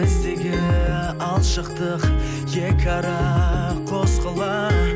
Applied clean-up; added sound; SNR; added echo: none; none; none; none.